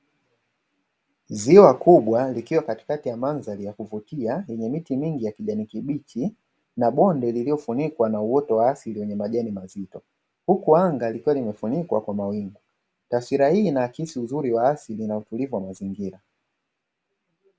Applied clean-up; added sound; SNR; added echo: none; none; none; none.